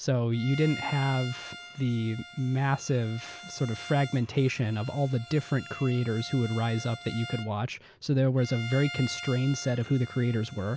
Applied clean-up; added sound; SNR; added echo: none; Bowed string instrument; 15 dB; none.